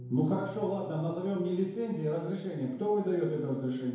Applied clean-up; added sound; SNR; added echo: none; Piano; 20 dB; reverberation time 1.0 s.